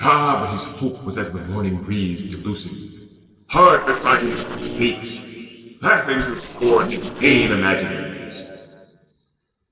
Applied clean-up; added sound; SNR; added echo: neural separator model SepFormer DNS4.